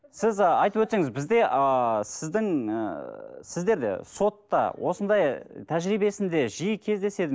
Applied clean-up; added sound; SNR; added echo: none; none; none; none.